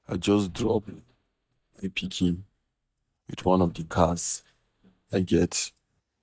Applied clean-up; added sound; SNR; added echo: neural mask model DeepFilterNet 3.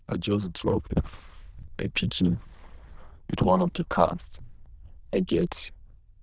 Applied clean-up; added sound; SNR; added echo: neural diffusion model UNIVERSE++.